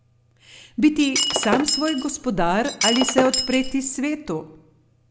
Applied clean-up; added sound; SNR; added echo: none; Shatter; 2 dB; none.